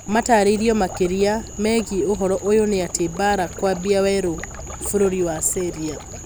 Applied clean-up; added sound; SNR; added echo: none; Cricket / Frog + Stream; 17 dB; none.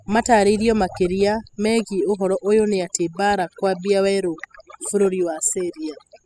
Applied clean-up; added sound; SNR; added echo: classical method spectral subtraction.